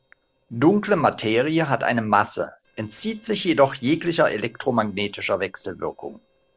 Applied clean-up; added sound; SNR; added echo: neural separator model SepFormer DNS4.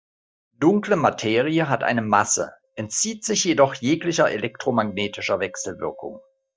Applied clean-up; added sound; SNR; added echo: neural mask model DeepFilterNet 3.